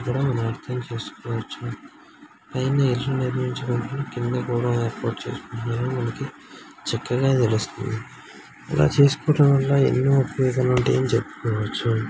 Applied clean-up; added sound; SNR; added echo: none; none; none; none.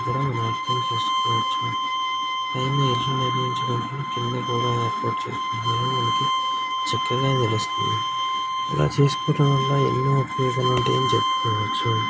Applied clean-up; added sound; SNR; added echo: none; Bowed string instrument; 0 dB; none.